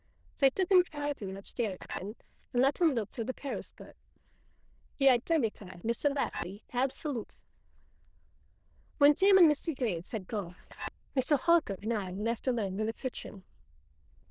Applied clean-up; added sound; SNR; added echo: neural diffusion model UNIVERSE++.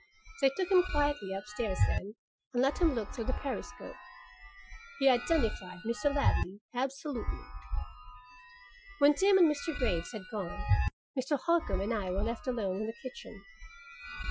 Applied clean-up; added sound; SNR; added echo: classical method Wiener filter.